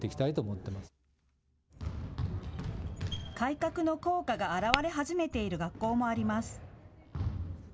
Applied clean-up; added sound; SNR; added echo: none; Tap / Glass; 6 dB; none.